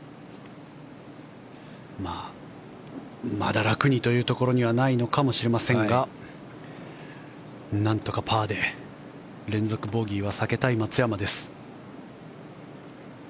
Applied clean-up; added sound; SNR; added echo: none; none; none; none.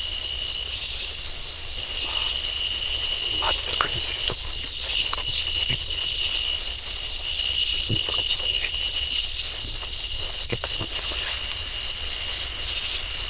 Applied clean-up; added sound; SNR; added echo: neural diffusion model UNIVERSE++.